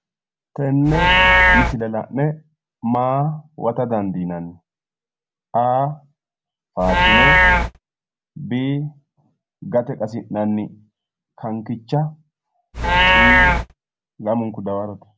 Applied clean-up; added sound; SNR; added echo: none; Livestock, farm animals, working animals; -3 dB; none.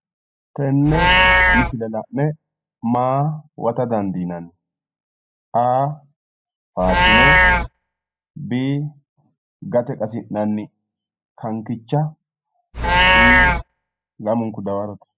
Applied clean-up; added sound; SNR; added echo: classical method spectral subtraction.